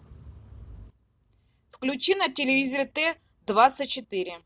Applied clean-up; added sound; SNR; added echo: none; none; none; none.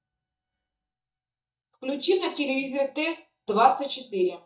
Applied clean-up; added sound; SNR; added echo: neural mask model DeepFilterNet 3.